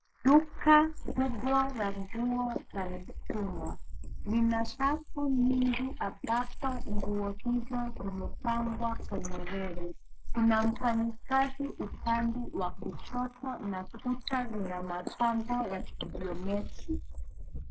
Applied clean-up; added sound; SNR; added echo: neural mask model Resemble Enhance denoiser.